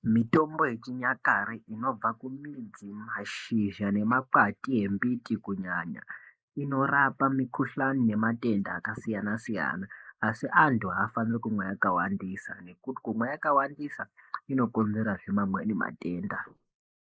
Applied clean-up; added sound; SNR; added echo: neural mask model Resemble Enhance denoiser.